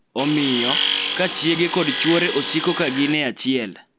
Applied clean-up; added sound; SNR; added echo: none; Tools; 0 dB; none.